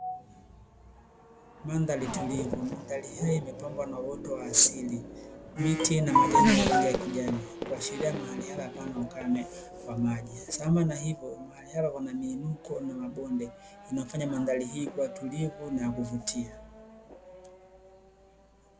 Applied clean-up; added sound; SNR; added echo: none; Race car, auto racing / Accelerating, revving, vroom; 7 dB; none.